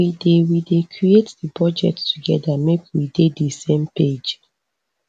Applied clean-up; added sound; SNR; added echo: none; none; none; none.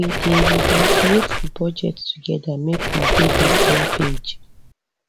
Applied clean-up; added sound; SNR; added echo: none; Squeak; -4 dB; none.